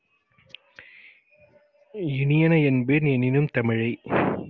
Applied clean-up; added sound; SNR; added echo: none; none; none; none.